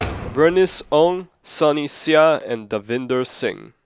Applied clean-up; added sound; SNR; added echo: none; Door; 13 dB; none.